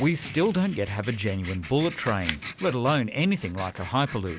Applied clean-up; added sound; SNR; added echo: none; Writing; 11 dB; none.